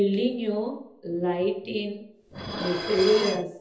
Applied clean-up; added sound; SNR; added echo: none; Dishes, pots, and pans; 10 dB; reverberation time 0.7 s.